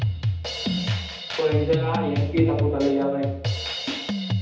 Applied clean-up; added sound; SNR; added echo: none; Drum kit; 0 dB; reverberation time 0.9 s.